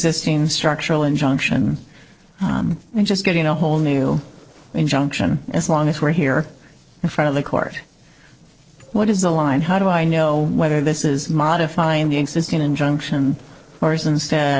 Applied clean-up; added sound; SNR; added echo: neural separator model SepFormer DNS4.